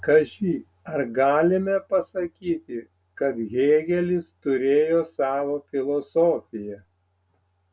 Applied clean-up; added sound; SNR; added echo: none; none; none; none.